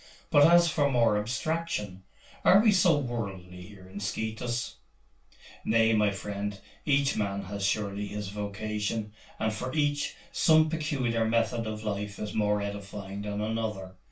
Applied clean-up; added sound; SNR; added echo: none; none; none; reverberation time 0.2 s.